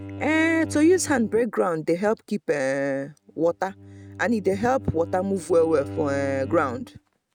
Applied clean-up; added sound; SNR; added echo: neural mask model RNNoise.